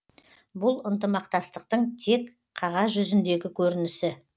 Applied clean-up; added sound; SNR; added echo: none; none; none; none.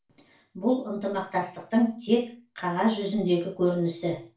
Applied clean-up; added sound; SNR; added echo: none; none; none; reverberation time 0.3 s.